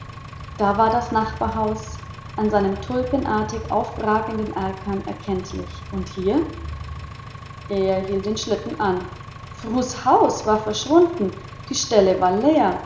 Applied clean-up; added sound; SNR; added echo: none; Engine; 15 dB; none.